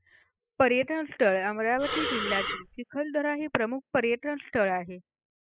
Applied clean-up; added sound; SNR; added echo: classical method spectral subtraction.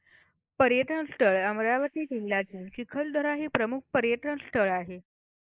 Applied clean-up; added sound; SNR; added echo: neural mask model Resemble Enhance denoiser.